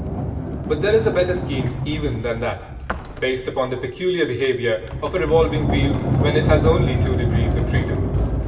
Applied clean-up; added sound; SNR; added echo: none; Sliding door; 0 dB; reverberation time 1.0 s.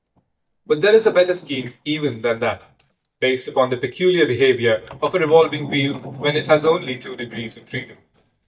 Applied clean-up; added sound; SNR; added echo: neural mask model DeepFilterNet 3.